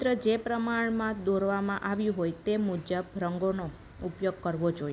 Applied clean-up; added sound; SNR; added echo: none; none; none; none.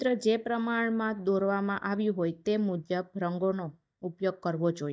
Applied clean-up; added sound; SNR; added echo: neural mask model DeepFilterNet 3.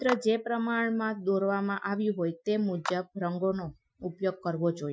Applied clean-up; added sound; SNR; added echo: classical method Wiener filter.